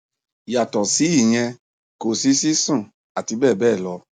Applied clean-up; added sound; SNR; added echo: none; none; none; none.